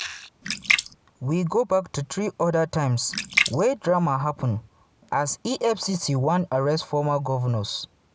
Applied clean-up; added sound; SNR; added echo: none; Splash, splatter; 5 dB; none.